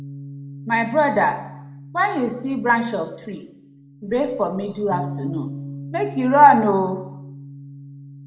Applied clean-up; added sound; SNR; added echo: none; Bass guitar; 14 dB; reverberation time 0.8 s.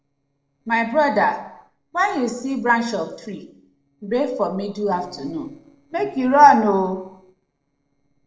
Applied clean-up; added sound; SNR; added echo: neural separator model SepFormer DNS4.